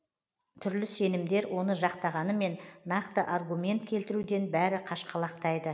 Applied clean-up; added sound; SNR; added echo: none; none; none; none.